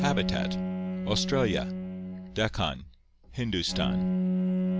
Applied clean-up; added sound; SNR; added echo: none; Bowed string instrument; -1 dB; none.